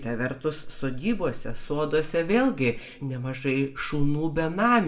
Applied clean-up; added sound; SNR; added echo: none; none; none; reverberation time 0.4 s.